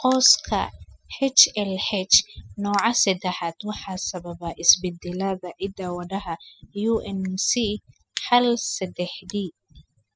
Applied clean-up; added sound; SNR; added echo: classical method spectral subtraction.